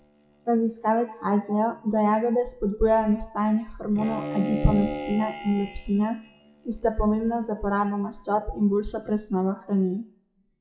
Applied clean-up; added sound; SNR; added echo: classical method WPE with log-MMSE.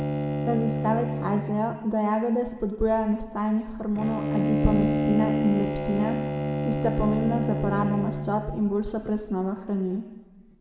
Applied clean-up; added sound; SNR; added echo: none; Bowed string instrument; 2 dB; reverberation time 1.3 s.